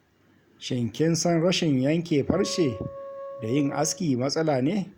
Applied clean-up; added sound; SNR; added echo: none; Wind instrument, woodwind instrument; 14 dB; none.